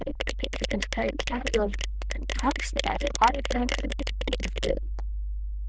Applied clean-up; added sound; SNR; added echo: neural diffusion model UNIVERSE++.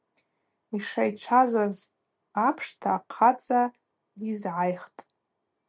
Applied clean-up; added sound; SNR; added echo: none; none; none; none.